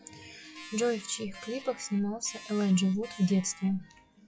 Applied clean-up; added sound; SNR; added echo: classical method log-MMSE.